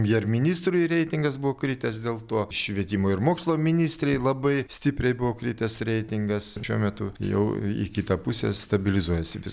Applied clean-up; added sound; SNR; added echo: none; none; none; none.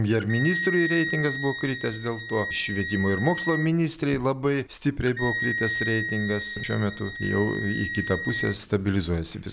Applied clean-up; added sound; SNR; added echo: none; Wind instrument, woodwind instrument; 6 dB; none.